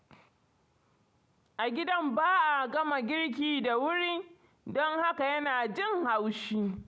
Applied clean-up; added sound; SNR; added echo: none; none; none; none.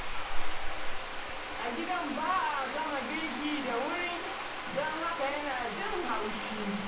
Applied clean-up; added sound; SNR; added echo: none; Bathtub (filling or washing); -3 dB; reverberation time 0.6 s.